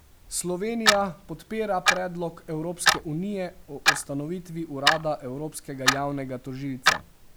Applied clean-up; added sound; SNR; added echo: none; Clock; -2 dB; none.